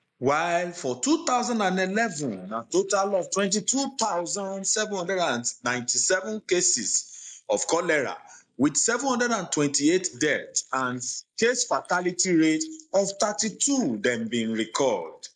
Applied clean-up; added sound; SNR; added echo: neural mask model Resemble Enhance denoiser.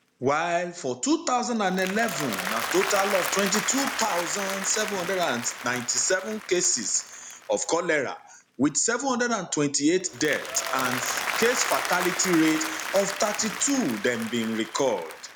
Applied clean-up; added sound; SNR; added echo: none; Applause; 7 dB; none.